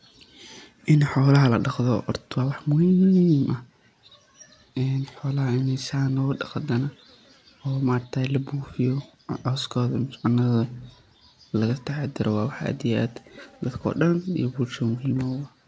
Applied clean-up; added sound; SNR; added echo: none; none; none; none.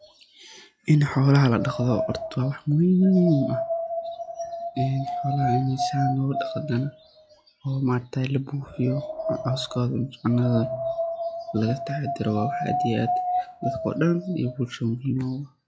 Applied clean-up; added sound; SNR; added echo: classical method log-MMSE.